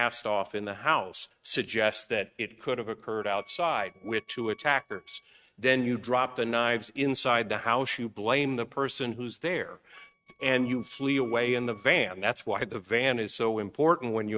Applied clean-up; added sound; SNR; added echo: neural mask model RNNoise.